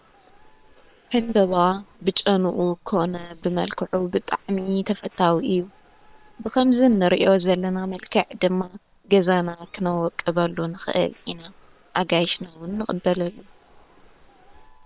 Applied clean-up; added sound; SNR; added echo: neural separator model SepFormer WHAM!.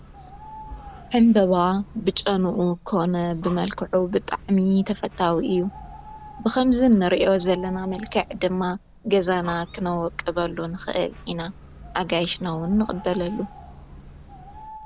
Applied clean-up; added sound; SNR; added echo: none; Bird + Breathing; 18 dB; none.